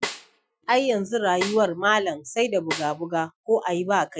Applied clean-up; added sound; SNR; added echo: classical method Wiener filter.